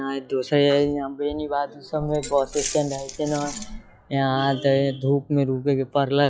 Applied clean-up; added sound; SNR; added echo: classical method log-MMSE.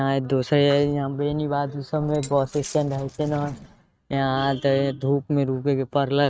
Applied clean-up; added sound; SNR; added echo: neural mask model RNNoise.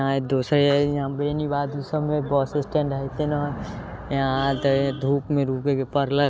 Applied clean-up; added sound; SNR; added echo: none; none; none; none.